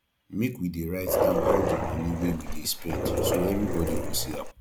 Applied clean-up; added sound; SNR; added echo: none; Dog; -4 dB; none.